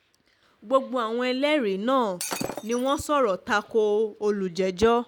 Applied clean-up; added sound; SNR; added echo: none; Shatter; 12 dB; none.